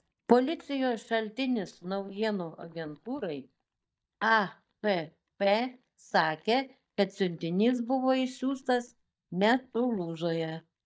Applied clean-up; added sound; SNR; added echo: neural mask model DeepFilterNet 3.